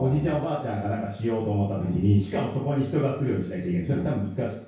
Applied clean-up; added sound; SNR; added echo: none; none; none; reverberation time 0.6 s.